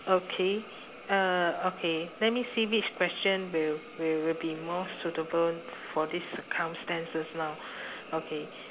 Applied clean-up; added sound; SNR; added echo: none; Hiss; 16 dB; none.